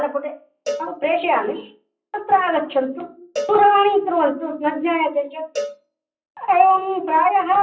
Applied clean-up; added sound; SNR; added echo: classical method WPE with log-MMSE.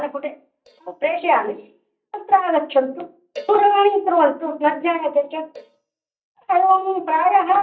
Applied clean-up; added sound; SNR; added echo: neural mask model DeepFilterNet 3.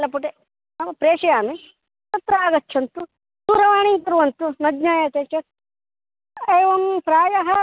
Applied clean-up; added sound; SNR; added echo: none; none; none; none.